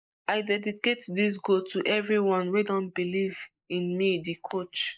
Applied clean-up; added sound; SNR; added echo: neural mask model Resemble Enhance denoiser.